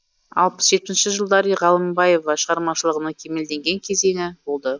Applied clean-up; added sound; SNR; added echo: neural mask model Resemble Enhance denoiser.